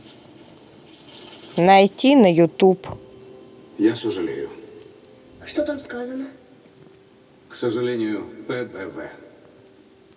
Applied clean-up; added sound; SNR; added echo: none; none; none; none.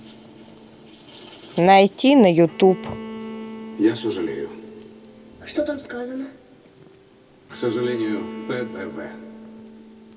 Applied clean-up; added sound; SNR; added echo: none; Bowed string instrument; 16 dB; none.